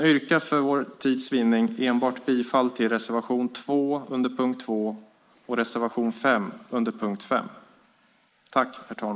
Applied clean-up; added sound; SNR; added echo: neural mask model Resemble Enhance denoiser.